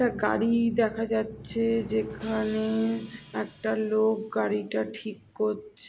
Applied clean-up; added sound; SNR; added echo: none; Drum; 19 dB; none.